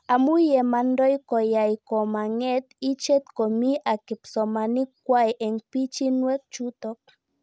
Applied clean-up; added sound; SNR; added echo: none; none; none; none.